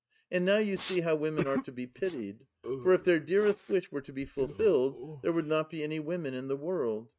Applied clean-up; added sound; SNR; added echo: neural mask model RNNoise.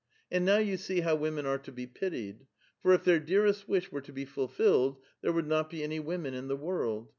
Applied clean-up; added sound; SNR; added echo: none; none; none; none.